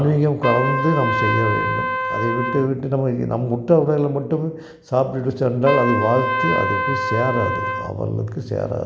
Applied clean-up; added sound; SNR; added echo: none; Trumpet; 4 dB; none.